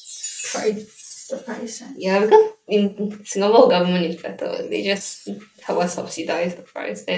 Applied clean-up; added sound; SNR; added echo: neural mask model RNNoise.